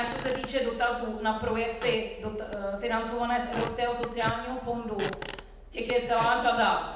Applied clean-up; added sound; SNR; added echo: none; Squeak / Wood; 11 dB; reverberation time 0.8 s.